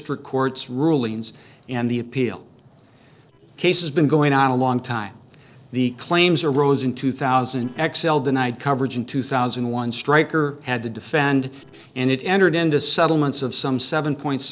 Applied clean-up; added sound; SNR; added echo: neural separator model SepFormer DNS4.